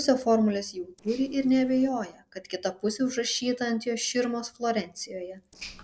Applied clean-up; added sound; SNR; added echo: neural separator model SepFormer DNS4.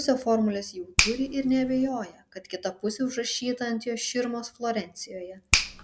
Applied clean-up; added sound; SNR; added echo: none; Finger snapping; 5 dB; none.